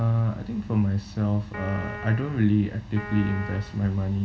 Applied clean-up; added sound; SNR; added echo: none; Piano; 14 dB; reverberation time 0.2 s.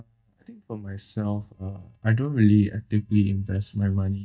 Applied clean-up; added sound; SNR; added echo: neural mask model DeepFilterNet 3.